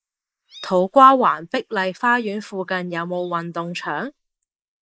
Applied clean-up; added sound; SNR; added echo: neural mask model Resemble Enhance denoiser.